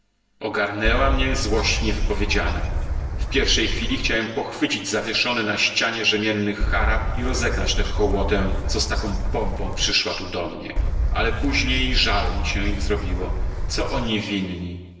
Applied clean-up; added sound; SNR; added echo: none; Gull, seagull / Wind; -1 dB; reverberation time 1.3 s.